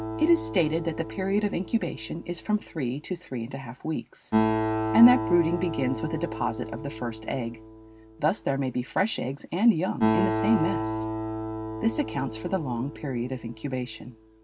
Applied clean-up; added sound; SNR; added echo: none; Acoustic guitar; 5 dB; none.